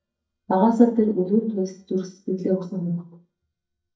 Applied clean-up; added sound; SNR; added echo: neural mask model DeepFilterNet 3.